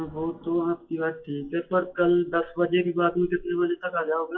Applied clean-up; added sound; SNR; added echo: classical method WPE with log-MMSE.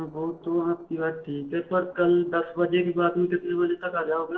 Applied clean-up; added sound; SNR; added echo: neural separator model SepFormer DNS4.